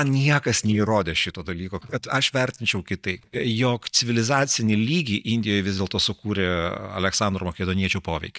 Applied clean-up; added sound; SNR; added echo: neural mask model DeepFilterNet 3.